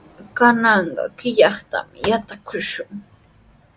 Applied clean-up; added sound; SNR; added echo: none; Tap; 13 dB; none.